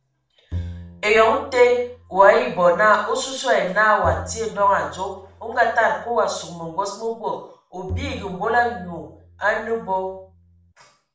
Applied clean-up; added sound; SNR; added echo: none; Bowed string instrument; 16 dB; reverberation time 0.5 s.